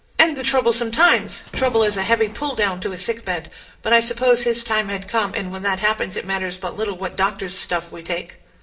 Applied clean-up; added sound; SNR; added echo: none; Boom; 17 dB; reverberation time 0.5 s.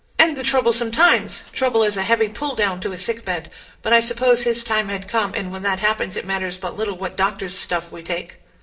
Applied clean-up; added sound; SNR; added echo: neural separator model SepFormer DNS4.